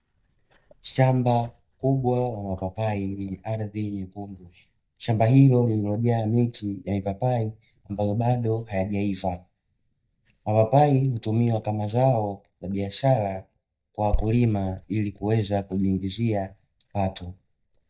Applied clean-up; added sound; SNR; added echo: neural mask model DeepFilterNet 3.